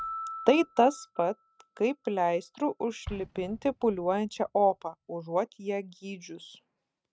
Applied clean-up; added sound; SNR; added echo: neural mask model RNNoise.